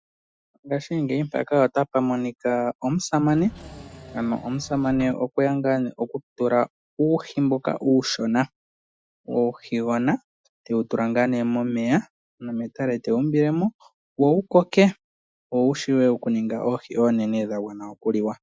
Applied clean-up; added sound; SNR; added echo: classical method Wiener filter.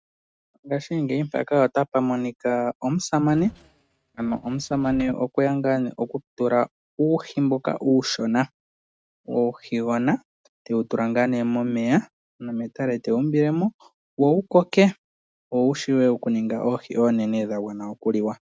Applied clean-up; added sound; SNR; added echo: neural mask model RNNoise.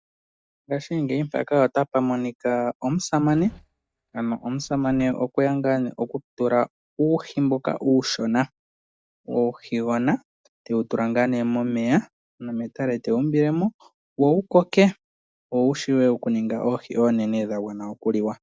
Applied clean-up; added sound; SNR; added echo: neural mask model DeepFilterNet 3.